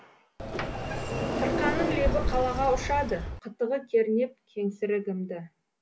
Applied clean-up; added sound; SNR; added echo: none; Sliding door; 2 dB; none.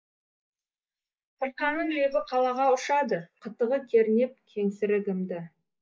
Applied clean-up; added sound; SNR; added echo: neural mask model Resemble Enhance denoiser.